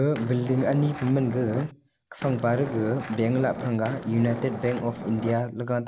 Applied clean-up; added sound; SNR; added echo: none; Skateboard; 11 dB; none.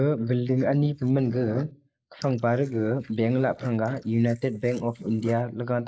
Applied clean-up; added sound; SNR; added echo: neural mask model Resemble Enhance denoiser.